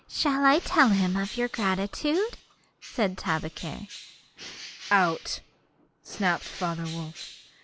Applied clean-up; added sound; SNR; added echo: none; Bird; 16 dB; none.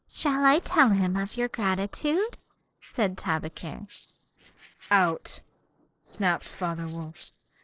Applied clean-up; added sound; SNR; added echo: neural separator model SepFormer DNS4.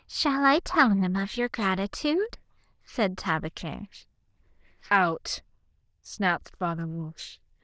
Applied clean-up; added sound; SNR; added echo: neural diffusion model UNIVERSE++.